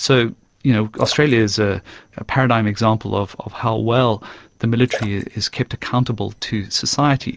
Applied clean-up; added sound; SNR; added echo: neural separator model SepFormer DNS4.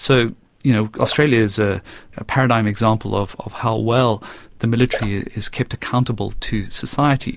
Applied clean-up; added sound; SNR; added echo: neural mask model Resemble Enhance denoiser.